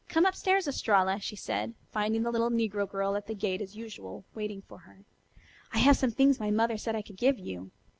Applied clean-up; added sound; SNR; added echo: none; none; none; none.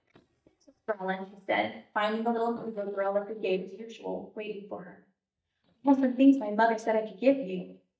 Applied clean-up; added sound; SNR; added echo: neural mask model DeepFilterNet 3.